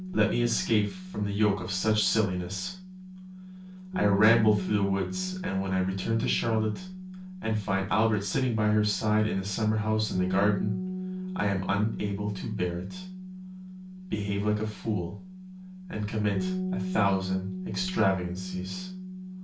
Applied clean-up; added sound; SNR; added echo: none; Bass guitar; 7 dB; reverberation time 0.3 s.